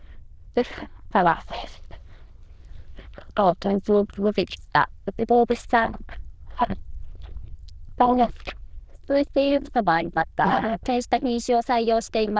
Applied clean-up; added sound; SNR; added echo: neural diffusion model UNIVERSE++.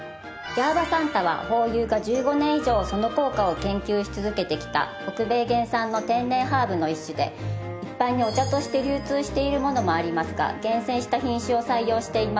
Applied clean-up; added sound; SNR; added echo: none; none; none; none.